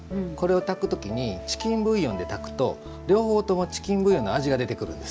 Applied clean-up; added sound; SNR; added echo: none; none; none; none.